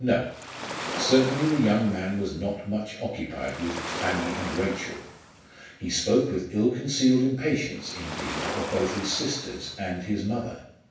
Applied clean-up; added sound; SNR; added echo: none; Waves, surf; 9 dB; reverberation time 0.7 s.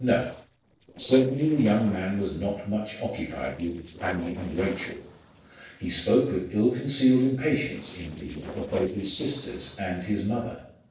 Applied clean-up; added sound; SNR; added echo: neural separator model SepFormer DNS4.